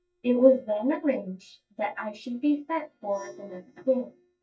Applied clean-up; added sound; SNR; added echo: neural mask model DeepFilterNet 3.